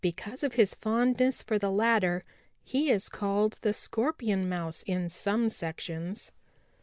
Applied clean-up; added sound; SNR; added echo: none; none; none; none.